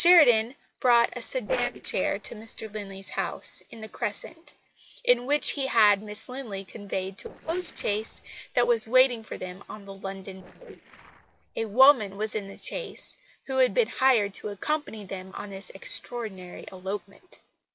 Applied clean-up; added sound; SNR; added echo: neural separator model SepFormer DNS4.